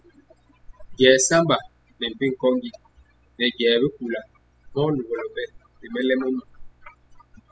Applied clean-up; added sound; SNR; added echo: classical method spectral subtraction.